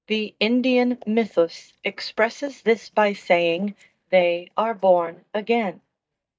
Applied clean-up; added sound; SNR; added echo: neural mask model DeepFilterNet 3.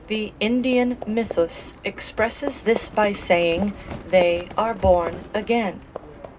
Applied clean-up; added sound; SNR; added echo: none; Livestock, farm animals, working animals; 14 dB; reverberation time 0.2 s.